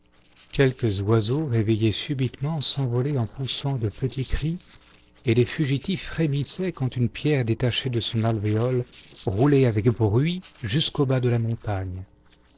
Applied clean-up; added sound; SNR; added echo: neural separator model SepFormer DNS4.